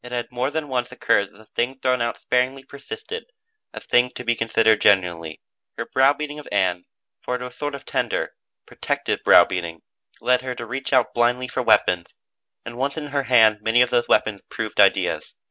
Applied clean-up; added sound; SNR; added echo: none; none; none; none.